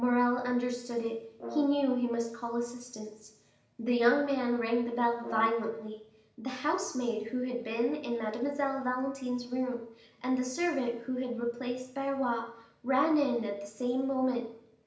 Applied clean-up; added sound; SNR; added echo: none; Brass instrument; 13 dB; reverberation time 0.7 s.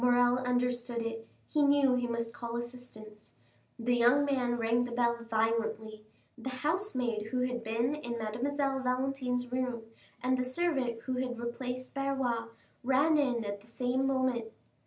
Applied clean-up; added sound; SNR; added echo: none; none; none; none.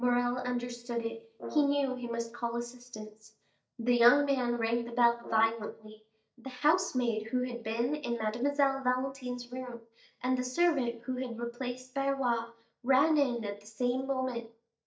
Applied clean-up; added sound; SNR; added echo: neural mask model DeepFilterNet 3.